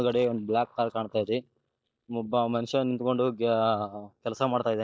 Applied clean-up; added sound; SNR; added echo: neural mask model DeepFilterNet 3.